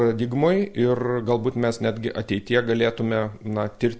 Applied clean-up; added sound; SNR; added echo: none; none; none; none.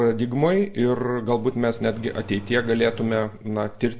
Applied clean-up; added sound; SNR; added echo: none; Engine starting; 19 dB; reverberation time 0.2 s.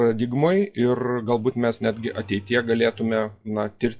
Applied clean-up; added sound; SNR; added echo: classical method WPE with log-MMSE.